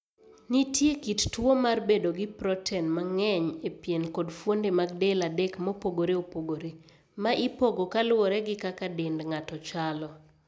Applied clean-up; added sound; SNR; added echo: none; none; none; none.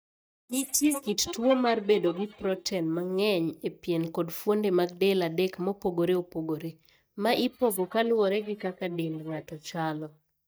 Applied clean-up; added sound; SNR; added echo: neural mask model DeepFilterNet 3.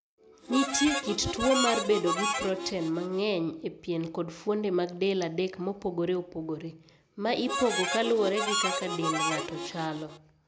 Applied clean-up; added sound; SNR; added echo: none; Harmonica; 0 dB; none.